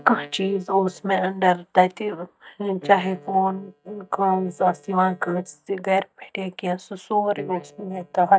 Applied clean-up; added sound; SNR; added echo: neural mask model DeepFilterNet 3.